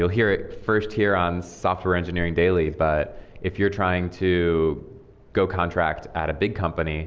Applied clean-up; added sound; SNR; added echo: none; none; none; none.